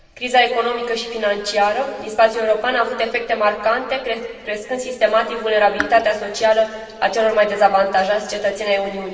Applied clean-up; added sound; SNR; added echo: none; Raindrop / Drip; 12 dB; reverberation time 2.1 s.